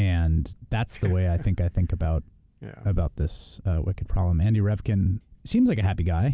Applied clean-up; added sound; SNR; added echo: none; none; none; none.